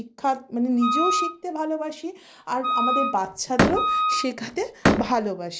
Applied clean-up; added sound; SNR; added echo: none; Slam + Wind instrument, woodwind instrument; -2 dB; none.